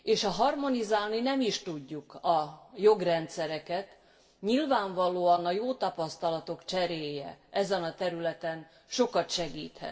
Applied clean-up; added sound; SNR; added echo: none; none; none; reverberation time 0.7 s.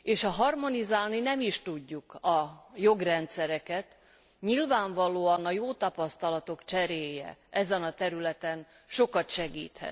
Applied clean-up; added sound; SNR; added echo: none; none; none; none.